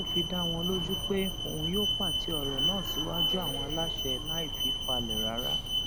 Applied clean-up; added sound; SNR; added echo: none; Alarm; -4 dB; none.